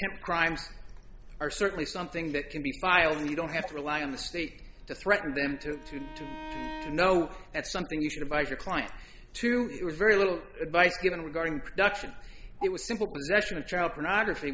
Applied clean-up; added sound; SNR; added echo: none; Bowed string instrument; 15 dB; none.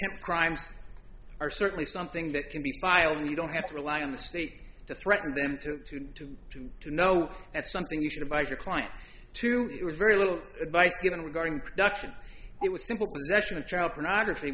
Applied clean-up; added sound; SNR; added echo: none; none; none; none.